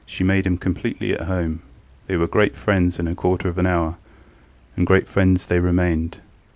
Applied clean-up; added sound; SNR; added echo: none; none; none; none.